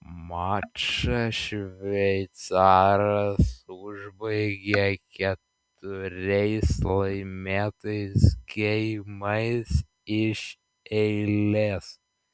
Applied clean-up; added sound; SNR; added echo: none; none; none; none.